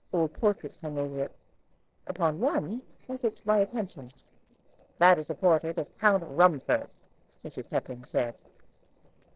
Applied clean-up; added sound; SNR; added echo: neural separator model SepFormer DNS4.